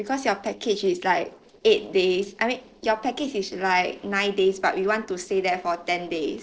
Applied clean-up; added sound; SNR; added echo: neural separator model SepFormer DNS4.